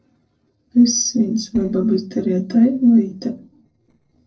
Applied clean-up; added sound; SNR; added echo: neural separator model SepFormer DNS4.